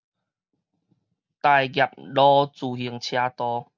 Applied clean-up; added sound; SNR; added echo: none; none; none; none.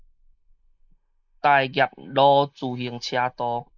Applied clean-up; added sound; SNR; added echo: neural mask model Resemble Enhance denoiser.